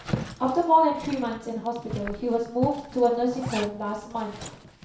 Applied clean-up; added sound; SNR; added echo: none; Zipper (clothing); 11 dB; reverberation time 0.6 s.